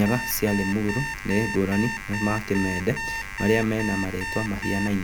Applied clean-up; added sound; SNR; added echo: none; Alarm; 6 dB; none.